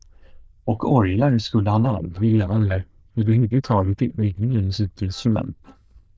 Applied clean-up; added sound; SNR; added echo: neural diffusion model UNIVERSE++.